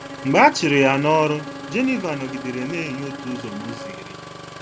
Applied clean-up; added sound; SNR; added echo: none; Engine starting + Bowed string instrument; 12 dB; none.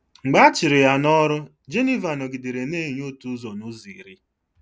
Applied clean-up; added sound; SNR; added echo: none; none; none; none.